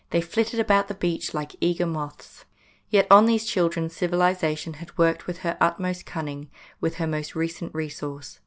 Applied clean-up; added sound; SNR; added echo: none; none; none; none.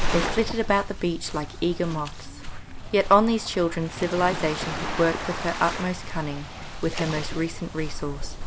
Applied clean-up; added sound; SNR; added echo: none; Waves, surf; 5 dB; none.